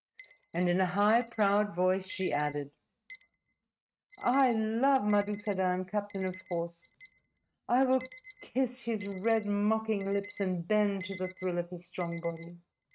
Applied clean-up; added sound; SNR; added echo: neural mask model RNNoise.